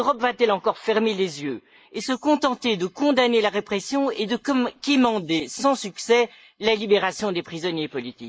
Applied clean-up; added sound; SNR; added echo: neural mask model Resemble Enhance denoiser.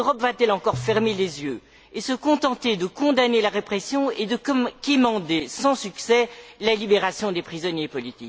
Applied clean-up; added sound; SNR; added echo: none; none; none; none.